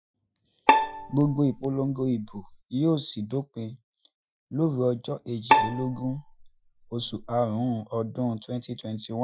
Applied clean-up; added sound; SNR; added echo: classical method Wiener filter.